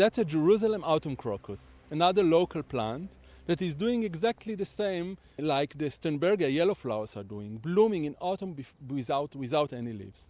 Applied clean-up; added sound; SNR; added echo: none; none; none; none.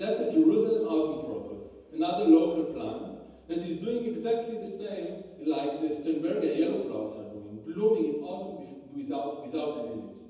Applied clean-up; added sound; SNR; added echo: none; none; none; reverberation time 1.1 s.